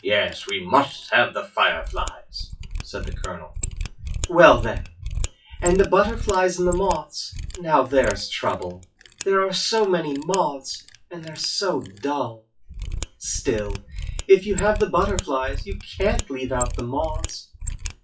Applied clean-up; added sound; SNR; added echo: classical method WPE with log-MMSE.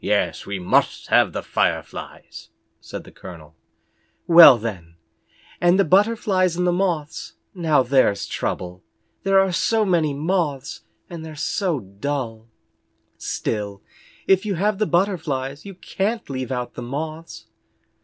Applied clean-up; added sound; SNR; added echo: none; none; none; none.